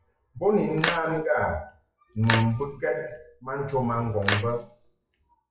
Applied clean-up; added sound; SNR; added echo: classical method WPE with log-MMSE.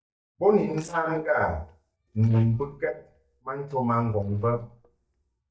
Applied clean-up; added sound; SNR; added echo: neural mask model DeepFilterNet 3.